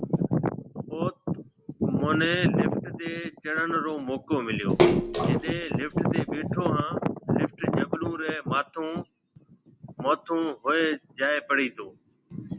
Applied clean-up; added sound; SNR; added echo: none; Splash, splatter; 0 dB; none.